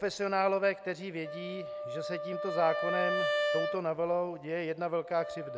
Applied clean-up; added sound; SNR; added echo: none; Wind instrument, woodwind instrument; 3 dB; none.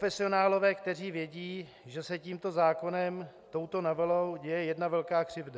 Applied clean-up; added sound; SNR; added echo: none; none; none; none.